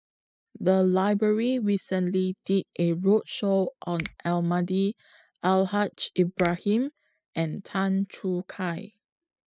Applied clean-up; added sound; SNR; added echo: classical method spectral subtraction.